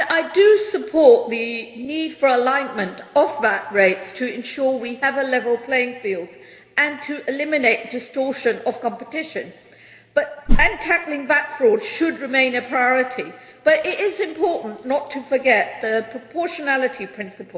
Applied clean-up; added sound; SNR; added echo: none; Whoosh, swoosh, swish; -5 dB; reverberation time 1.7 s.